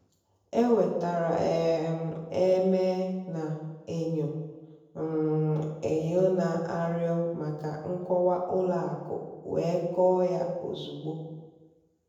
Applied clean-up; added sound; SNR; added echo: none; none; none; reverberation time 1.0 s.